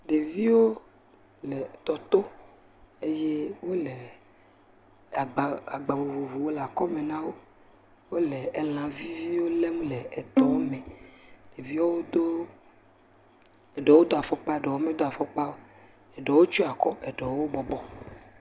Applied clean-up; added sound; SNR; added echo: none; Bowed string instrument; 1 dB; none.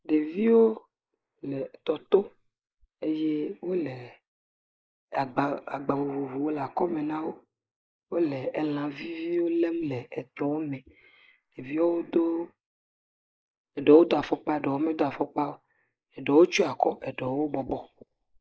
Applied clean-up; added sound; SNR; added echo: neural mask model Resemble Enhance denoiser.